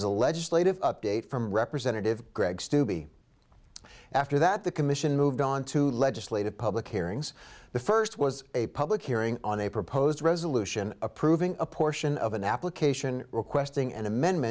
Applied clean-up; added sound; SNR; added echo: none; none; none; none.